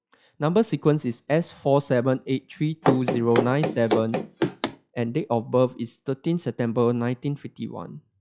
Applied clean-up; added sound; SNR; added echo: classical method log-MMSE.